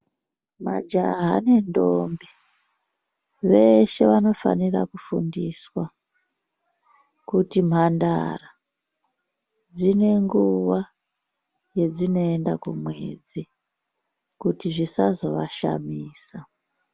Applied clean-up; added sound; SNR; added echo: none; none; none; none.